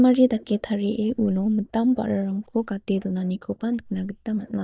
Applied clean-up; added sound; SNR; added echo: neural mask model DeepFilterNet 3.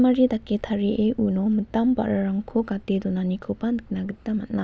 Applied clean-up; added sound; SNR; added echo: none; none; none; none.